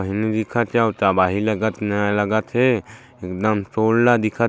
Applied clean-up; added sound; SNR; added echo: none; none; none; none.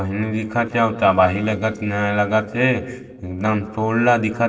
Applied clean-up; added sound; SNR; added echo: neural separator model SepFormer DNS4.